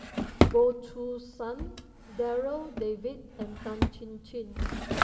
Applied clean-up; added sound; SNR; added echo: none; Drawer open or close; -1 dB; reverberation time 2.2 s.